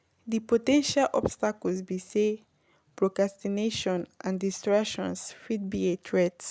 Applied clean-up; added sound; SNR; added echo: none; none; none; none.